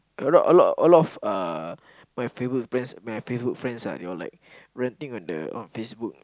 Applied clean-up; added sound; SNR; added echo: none; none; none; none.